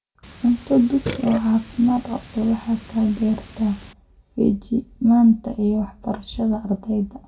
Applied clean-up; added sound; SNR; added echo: none; Burping, eructation; 15 dB; reverberation time 0.2 s.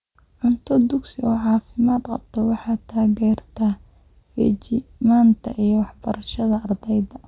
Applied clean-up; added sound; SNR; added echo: none; none; none; none.